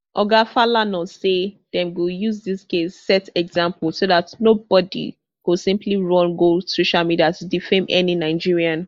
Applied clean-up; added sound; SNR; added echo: neural mask model Resemble Enhance denoiser.